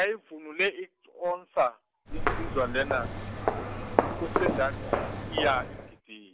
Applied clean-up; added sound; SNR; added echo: none; Walk, footsteps; -2 dB; none.